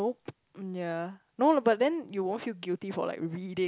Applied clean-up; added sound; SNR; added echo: none; none; none; none.